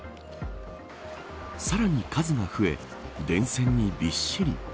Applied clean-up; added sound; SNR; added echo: none; none; none; none.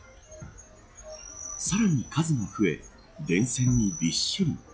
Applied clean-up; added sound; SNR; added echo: classical method log-MMSE.